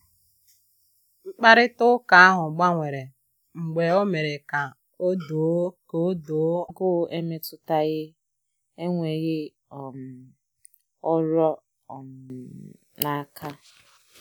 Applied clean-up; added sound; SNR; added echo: none; none; none; none.